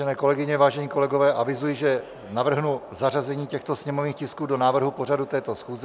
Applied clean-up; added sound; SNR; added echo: none; none; none; none.